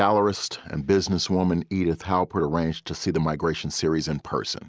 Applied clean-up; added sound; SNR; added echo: none; none; none; none.